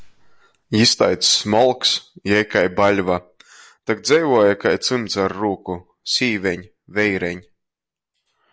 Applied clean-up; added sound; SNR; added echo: none; none; none; none.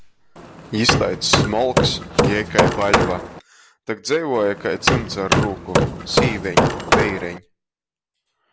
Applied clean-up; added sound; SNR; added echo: none; Hammer; -5 dB; none.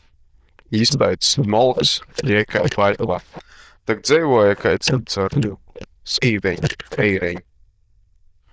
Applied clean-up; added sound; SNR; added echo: neural diffusion model UNIVERSE++.